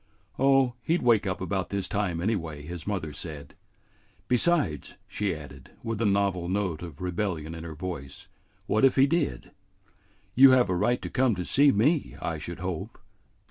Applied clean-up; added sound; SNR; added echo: none; none; none; none.